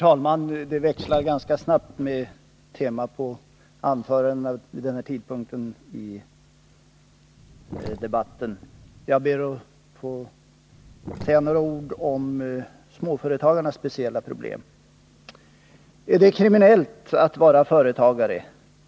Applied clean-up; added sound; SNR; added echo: none; Sink (filling or washing); 17 dB; none.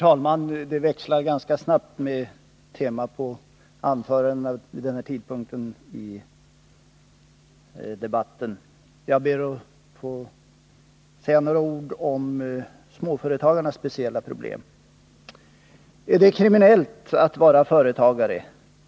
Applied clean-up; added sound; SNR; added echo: none; none; none; none.